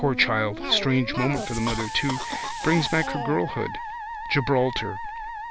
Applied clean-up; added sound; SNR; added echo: none; Cough + Musical instrument; 6 dB; none.